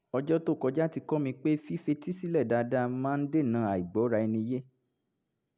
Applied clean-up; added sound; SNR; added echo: none; none; none; none.